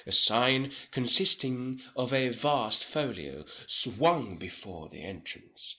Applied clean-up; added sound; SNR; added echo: none; none; none; none.